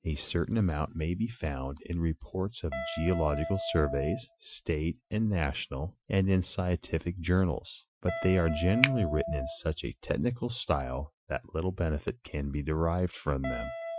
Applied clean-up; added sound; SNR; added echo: classical method Wiener filter.